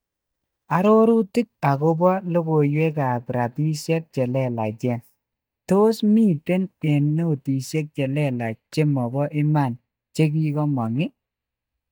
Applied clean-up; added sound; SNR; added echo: neural mask model DeepFilterNet 3.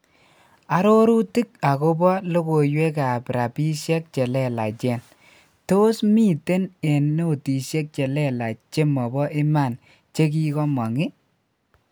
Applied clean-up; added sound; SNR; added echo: none; none; none; none.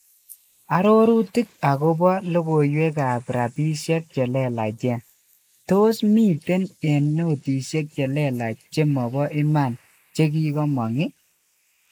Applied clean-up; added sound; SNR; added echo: neural mask model Resemble Enhance denoiser.